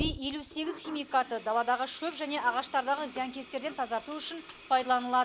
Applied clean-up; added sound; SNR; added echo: none; Sink (filling or washing); 13 dB; none.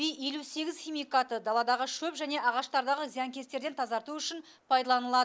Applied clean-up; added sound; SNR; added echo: none; none; none; none.